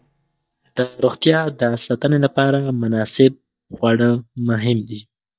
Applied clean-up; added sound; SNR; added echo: neural mask model DeepFilterNet 3.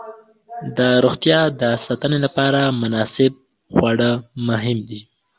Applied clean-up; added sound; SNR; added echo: none; none; none; none.